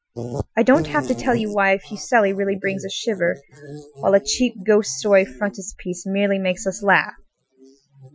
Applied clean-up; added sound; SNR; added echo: classical method Wiener filter.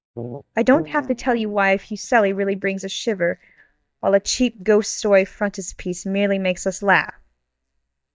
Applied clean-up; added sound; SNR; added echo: neural mask model DeepFilterNet 3.